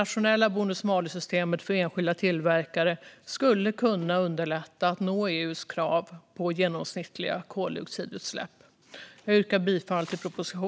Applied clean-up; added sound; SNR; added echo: none; none; none; none.